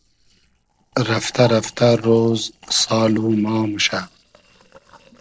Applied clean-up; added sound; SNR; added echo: neural separator model SepFormer DNS4.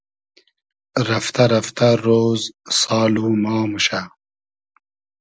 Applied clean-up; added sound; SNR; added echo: none; none; none; none.